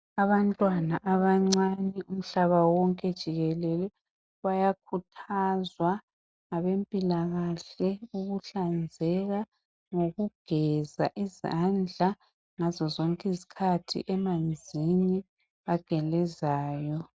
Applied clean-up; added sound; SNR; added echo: none; none; none; none.